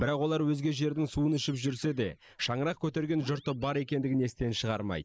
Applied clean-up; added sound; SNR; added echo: neural mask model Resemble Enhance denoiser.